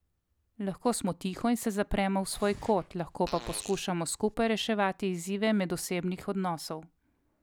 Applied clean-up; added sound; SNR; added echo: none; Fart; 17 dB; none.